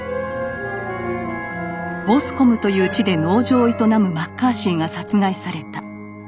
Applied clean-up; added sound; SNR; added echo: none; none; none; none.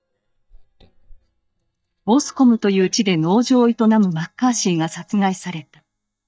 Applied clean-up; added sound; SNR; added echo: neural mask model DeepFilterNet 3.